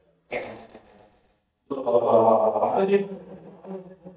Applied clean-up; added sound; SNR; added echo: neural mask model DeepFilterNet 3.